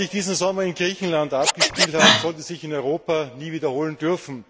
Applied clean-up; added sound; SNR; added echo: none; Scratching (performance technique); -1 dB; none.